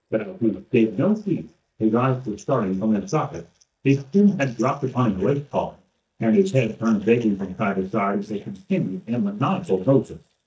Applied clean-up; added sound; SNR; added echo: neural mask model DeepFilterNet 3.